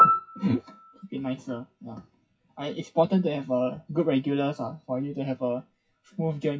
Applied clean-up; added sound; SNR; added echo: classical method WPE with log-MMSE.